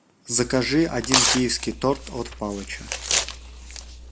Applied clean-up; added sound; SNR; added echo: none; Tearing; 1 dB; none.